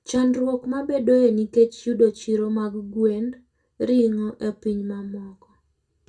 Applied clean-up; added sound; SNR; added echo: none; none; none; reverberation time 0.2 s.